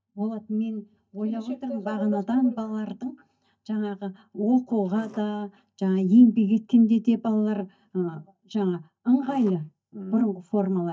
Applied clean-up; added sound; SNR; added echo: neural mask model DeepFilterNet 3.